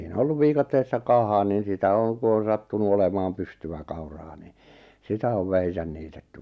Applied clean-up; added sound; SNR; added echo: none; none; none; none.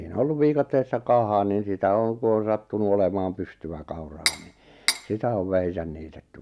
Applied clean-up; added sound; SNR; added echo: none; Cutlery, silverware; 3 dB; none.